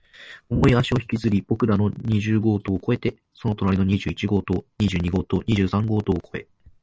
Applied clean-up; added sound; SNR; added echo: none; none; none; none.